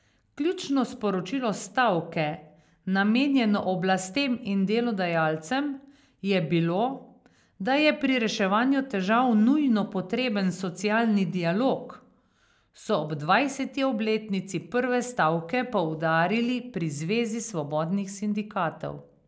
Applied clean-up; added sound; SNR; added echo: none; none; none; none.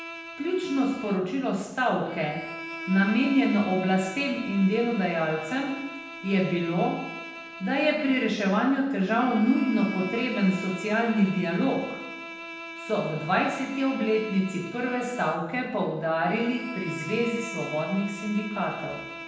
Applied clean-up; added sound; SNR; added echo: none; Bowed string instrument; 12 dB; reverberation time 0.9 s.